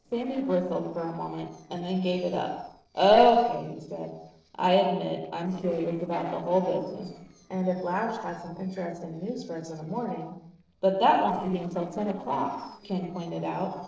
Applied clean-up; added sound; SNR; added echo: neural separator model SepFormer DNS4.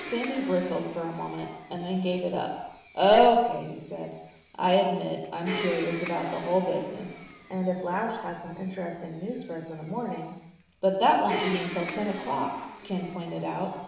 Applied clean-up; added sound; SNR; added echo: none; Domestic sounds, home sounds; 13 dB; reverberation time 0.9 s.